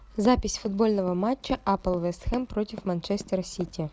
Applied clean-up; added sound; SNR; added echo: none; Run; 18 dB; none.